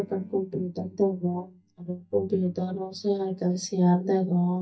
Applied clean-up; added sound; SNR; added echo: neural mask model DeepFilterNet 3.